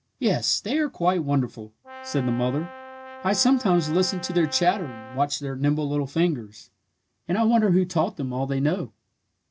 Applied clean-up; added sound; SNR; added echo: none; Brass instrument; 16 dB; none.